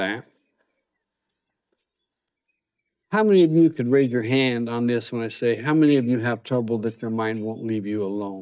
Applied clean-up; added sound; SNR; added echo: neural mask model DeepFilterNet 3.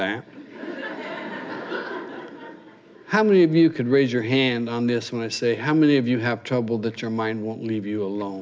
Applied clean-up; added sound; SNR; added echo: none; none; none; none.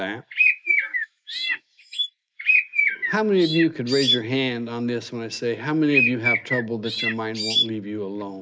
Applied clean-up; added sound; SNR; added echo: neural mask model Resemble Enhance denoiser.